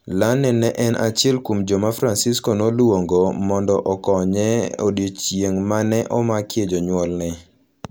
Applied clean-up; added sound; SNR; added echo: none; none; none; none.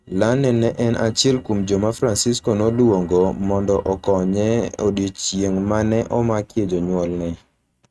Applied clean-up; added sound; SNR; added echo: neural mask model RNNoise.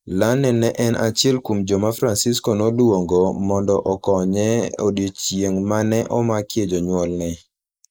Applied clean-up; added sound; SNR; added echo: neural mask model Resemble Enhance denoiser.